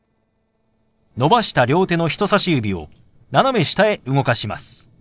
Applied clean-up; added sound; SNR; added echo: neural separator model SepFormer DNS4.